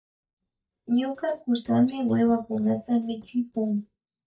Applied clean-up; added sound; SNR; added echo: neural mask model DeepFilterNet 3.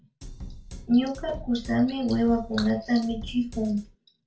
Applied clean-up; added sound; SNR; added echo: none; Drum kit; 14 dB; reverberation time 0.2 s.